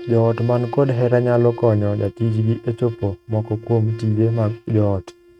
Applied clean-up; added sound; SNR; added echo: neural mask model RNNoise.